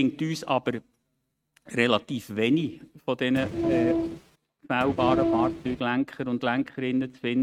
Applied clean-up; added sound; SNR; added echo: neural mask model RNNoise.